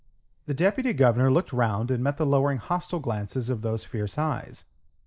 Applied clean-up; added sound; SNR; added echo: neural mask model Resemble Enhance denoiser.